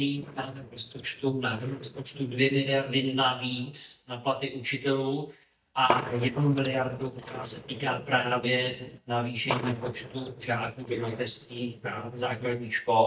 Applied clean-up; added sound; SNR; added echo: neural mask model DeepFilterNet 3.